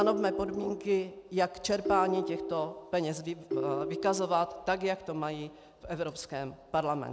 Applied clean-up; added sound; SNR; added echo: none; Ringtone; 5 dB; none.